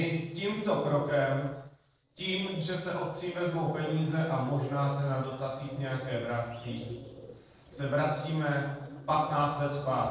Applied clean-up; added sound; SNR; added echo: neural separator model SepFormer DNS4.